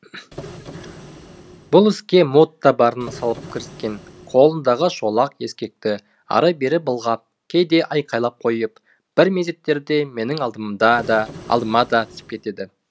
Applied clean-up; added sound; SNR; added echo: none; Printer; 18 dB; none.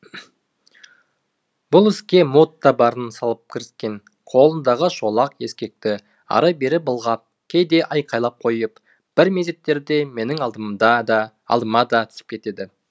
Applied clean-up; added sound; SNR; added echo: none; none; none; none.